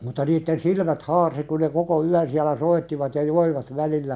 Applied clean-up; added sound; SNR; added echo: none; none; none; none.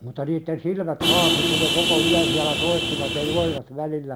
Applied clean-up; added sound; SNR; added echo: none; Vehicle horn, car horn, honking; -4 dB; none.